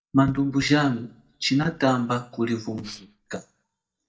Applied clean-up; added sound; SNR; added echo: neural mask model DeepFilterNet 3.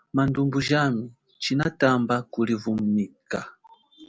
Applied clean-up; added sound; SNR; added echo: none; none; none; none.